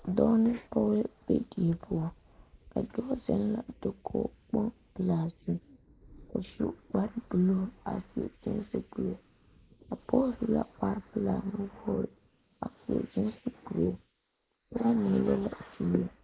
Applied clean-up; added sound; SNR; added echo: neural mask model Resemble Enhance denoiser.